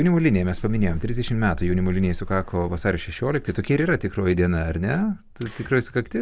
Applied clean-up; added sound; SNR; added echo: none; none; none; none.